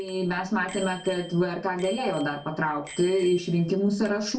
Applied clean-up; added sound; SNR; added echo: none; Bicycle bell; 17 dB; reverberation time 0.4 s.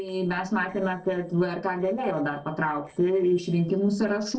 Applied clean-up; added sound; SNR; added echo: neural separator model SepFormer DNS4.